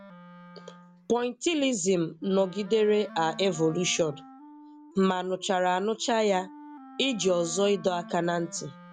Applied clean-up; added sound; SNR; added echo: none; Wind instrument, woodwind instrument; 19 dB; none.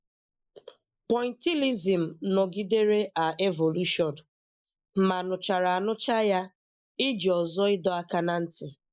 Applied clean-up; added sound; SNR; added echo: neural mask model Resemble Enhance denoiser.